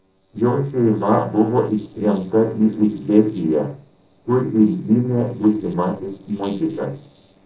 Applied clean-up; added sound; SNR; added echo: neural separator model SepFormer DNS4.